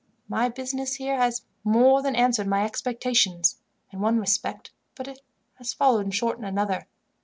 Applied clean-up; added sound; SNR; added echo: none; none; none; none.